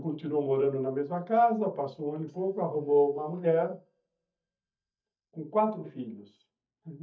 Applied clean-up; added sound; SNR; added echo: neural mask model DeepFilterNet 3.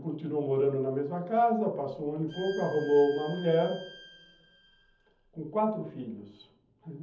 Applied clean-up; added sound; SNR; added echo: none; Bowed string instrument; 18 dB; reverberation time 0.7 s.